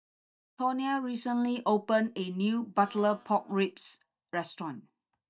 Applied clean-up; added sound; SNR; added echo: neural mask model DeepFilterNet 3.